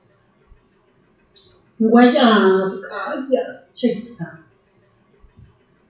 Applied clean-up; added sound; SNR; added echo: classical method WPE with log-MMSE.